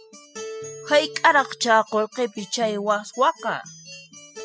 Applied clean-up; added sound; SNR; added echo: classical method spectral subtraction.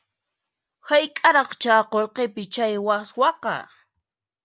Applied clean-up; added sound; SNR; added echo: none; none; none; none.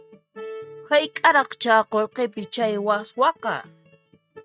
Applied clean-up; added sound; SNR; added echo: neural mask model RNNoise.